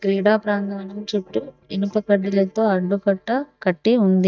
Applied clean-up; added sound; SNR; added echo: neural mask model DeepFilterNet 3.